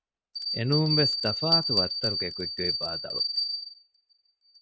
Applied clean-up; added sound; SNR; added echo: neural mask model RNNoise.